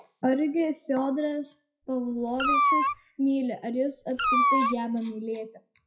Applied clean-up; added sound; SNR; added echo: classical method WPE with log-MMSE.